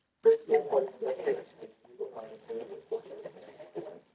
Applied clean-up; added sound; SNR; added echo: neural mask model DeepFilterNet 3.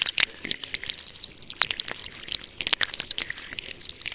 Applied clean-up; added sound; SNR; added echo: neural separator model SepFormer WHAMR!.